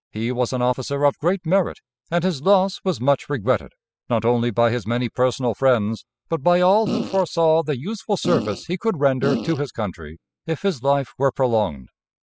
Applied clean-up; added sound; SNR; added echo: classical method spectral subtraction.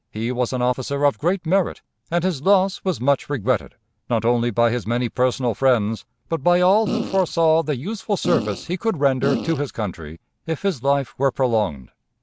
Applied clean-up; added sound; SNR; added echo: none; Fart; 5 dB; none.